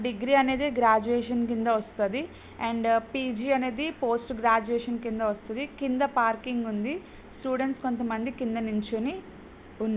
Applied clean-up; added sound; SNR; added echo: none; none; none; none.